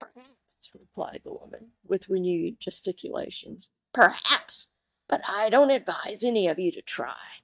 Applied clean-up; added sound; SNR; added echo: neural mask model DeepFilterNet 3.